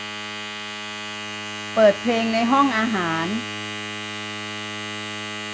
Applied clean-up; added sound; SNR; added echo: none; Domestic sounds, home sounds; 7 dB; none.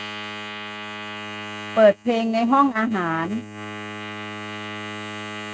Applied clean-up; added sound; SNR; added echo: neural mask model RNNoise.